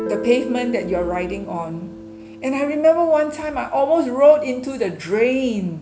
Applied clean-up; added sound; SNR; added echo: none; Guitar; 14 dB; none.